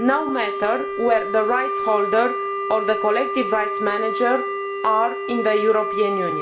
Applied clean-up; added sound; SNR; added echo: none; Wind instrument, woodwind instrument; 4 dB; reverberation time 1.8 s.